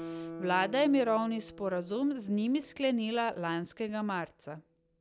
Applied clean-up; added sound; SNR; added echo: none; Guitar; 16 dB; none.